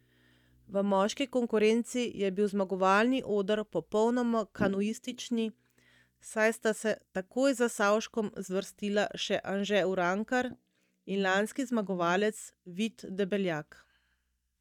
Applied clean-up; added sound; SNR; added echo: neural mask model DeepFilterNet 3.